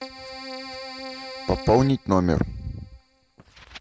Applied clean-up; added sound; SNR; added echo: none; Keyboard (musical); 13 dB; none.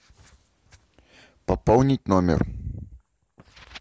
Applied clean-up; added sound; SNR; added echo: none; none; none; none.